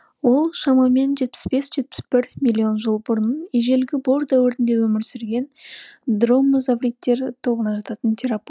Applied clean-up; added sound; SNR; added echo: none; none; none; none.